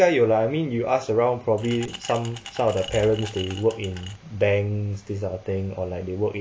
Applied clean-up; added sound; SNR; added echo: none; Glass; 15 dB; none.